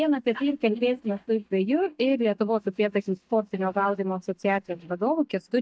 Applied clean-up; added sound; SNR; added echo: neural mask model DeepFilterNet 3.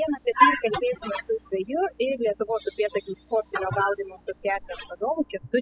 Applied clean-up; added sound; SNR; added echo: classical method spectral subtraction.